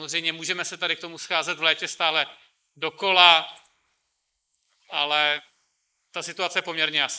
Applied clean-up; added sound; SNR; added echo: neural mask model Resemble Enhance denoiser.